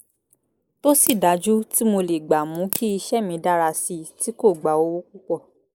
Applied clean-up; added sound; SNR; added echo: neural mask model Resemble Enhance denoiser.